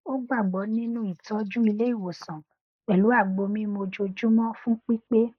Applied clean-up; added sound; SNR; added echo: neural mask model Resemble Enhance denoiser.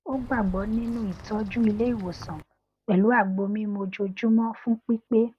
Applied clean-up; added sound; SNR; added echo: none; Bird vocalization, bird call, bird song; 15 dB; none.